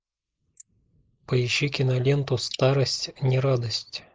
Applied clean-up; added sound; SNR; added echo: neural mask model Resemble Enhance denoiser.